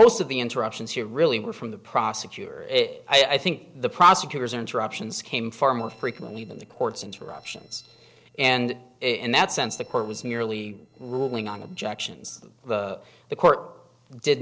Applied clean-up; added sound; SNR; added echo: neural separator model SepFormer DNS4.